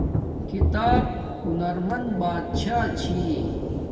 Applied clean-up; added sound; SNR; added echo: none; Thunder / Rain; -1 dB; reverberation time 2.0 s.